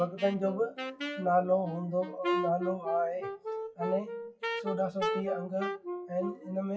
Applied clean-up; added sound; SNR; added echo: classical method WPE with log-MMSE.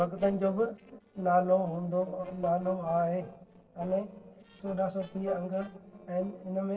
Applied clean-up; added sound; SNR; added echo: neural separator model SepFormer DNS4.